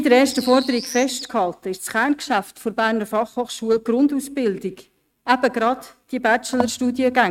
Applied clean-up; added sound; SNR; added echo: neural mask model RNNoise.